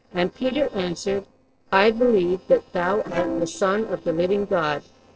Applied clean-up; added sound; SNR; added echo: neural separator model SepFormer DNS4.